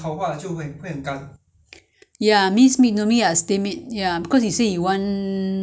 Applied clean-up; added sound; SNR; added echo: none; none; none; none.